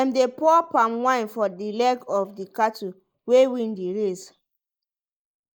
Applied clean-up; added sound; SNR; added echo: neural mask model Resemble Enhance denoiser.